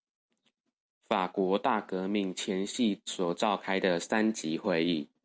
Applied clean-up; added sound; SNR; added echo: none; none; none; none.